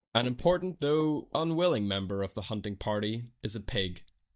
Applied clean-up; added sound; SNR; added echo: neural mask model DeepFilterNet 3.